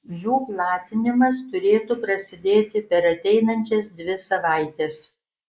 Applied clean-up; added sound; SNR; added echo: neural mask model Resemble Enhance denoiser.